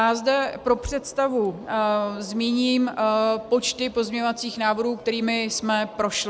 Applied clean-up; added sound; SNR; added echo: none; none; none; none.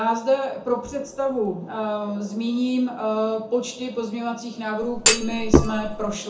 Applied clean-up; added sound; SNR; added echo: none; Thump, thud; -4 dB; reverberation time 0.5 s.